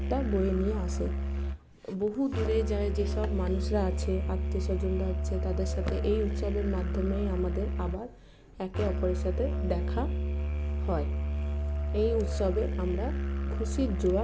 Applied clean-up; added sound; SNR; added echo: none; Musical instrument; -2 dB; none.